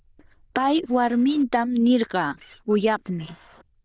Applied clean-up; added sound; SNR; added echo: neural diffusion model UNIVERSE++.